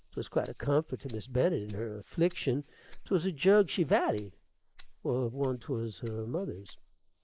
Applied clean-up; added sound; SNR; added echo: neural mask model Resemble Enhance denoiser.